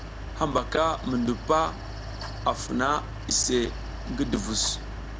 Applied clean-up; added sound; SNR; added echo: none; Mechanical fan; 8 dB; none.